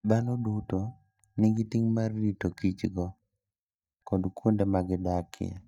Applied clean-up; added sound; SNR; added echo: neural mask model DeepFilterNet 3.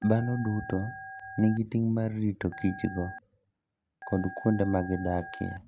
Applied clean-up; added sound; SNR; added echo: none; Telephone; 15 dB; none.